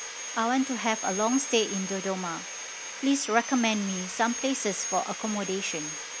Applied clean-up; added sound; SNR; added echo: none; Sawing; 7 dB; none.